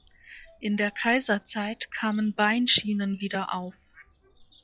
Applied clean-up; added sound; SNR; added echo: classical method log-MMSE.